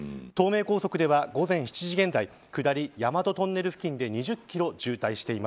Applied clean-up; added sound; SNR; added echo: none; none; none; none.